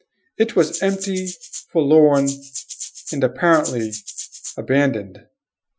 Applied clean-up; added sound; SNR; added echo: classical method Wiener filter.